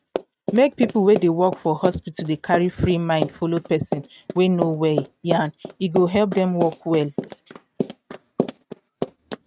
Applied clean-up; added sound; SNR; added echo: neural mask model RNNoise.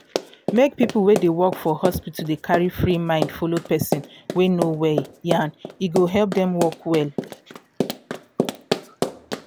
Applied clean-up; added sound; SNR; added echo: none; Run; 7 dB; none.